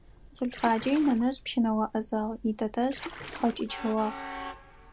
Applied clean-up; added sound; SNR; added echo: none; Splash, splatter + Train; 14 dB; none.